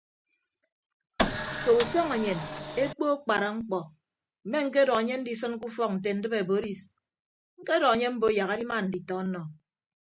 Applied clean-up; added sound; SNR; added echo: none; Printer; 4 dB; none.